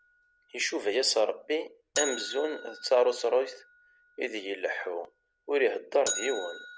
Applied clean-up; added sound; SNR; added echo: none; Bell; 11 dB; none.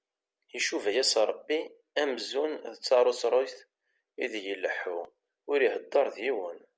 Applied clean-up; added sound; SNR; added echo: none; none; none; none.